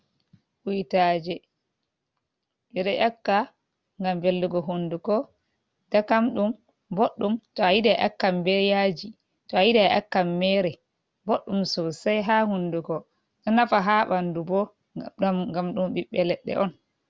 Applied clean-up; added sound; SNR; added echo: none; none; none; none.